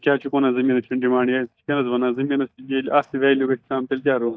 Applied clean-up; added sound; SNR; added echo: neural mask model DeepFilterNet 3.